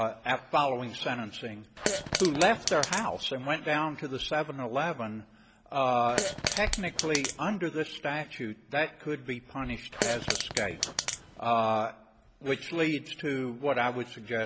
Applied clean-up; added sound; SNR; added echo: none; Fart; 2 dB; none.